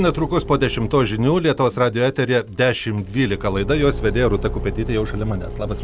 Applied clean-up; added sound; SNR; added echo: none; Engine / Car; 10 dB; none.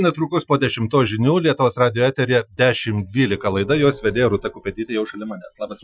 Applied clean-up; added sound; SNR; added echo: classical method Wiener filter.